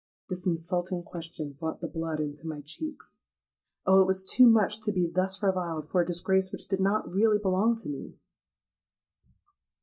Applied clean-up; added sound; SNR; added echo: neural mask model DeepFilterNet 3.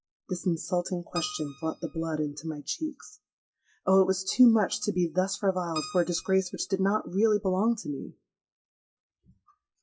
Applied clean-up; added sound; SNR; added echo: classical method WPE with log-MMSE.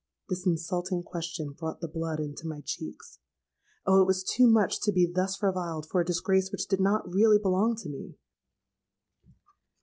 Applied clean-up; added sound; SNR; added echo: none; none; none; none.